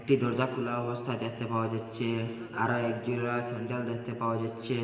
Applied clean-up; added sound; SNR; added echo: none; none; none; reverberation time 2.6 s.